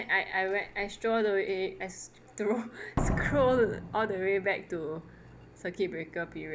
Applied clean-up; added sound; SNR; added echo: none; Slam; 9 dB; none.